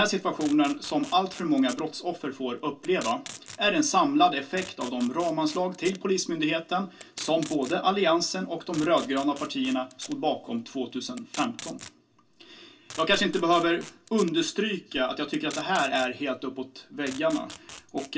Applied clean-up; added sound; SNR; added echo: none; Packing tape, duct tape; 19 dB; reverberation time 0.2 s.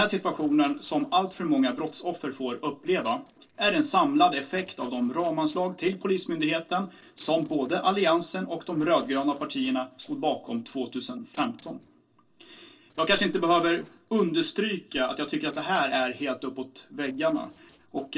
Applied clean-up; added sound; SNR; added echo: neural separator model SepFormer DNS4.